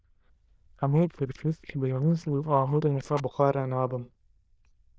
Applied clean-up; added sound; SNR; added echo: neural diffusion model UNIVERSE++.